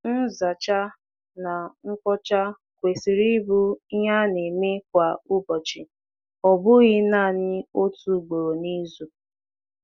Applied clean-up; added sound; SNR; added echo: none; none; none; none.